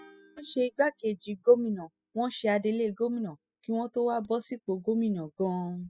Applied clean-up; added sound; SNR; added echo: classical method spectral subtraction.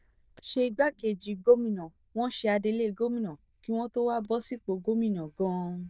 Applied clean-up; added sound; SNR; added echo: neural diffusion model UNIVERSE++.